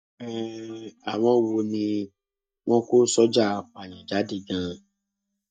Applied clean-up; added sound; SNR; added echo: neural mask model DeepFilterNet 3.